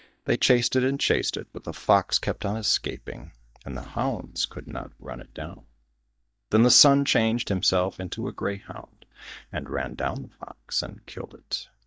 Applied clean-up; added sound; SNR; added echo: neural mask model DeepFilterNet 3.